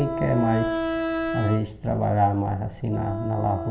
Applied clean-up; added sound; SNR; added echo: none; Wind instrument, woodwind instrument; 5 dB; reverberation time 1.4 s.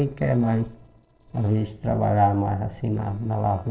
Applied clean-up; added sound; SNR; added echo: neural separator model SepFormer DNS4.